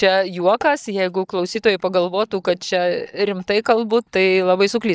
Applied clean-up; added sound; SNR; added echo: neural mask model DeepFilterNet 3.